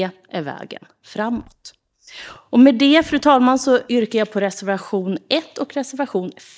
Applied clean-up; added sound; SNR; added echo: neural mask model DeepFilterNet 3.